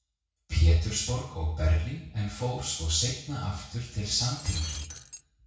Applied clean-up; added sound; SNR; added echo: none; Shatter; 12 dB; reverberation time 0.6 s.